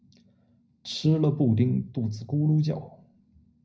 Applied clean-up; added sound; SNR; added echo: none; none; none; reverberation time 0.5 s.